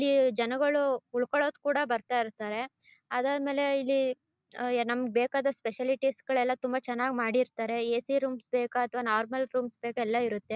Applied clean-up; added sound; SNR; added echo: none; none; none; none.